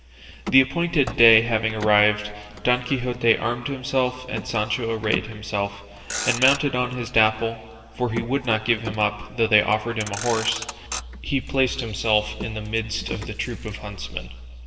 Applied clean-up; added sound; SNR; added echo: none; Motor vehicle (road); 13 dB; reverberation time 1.6 s.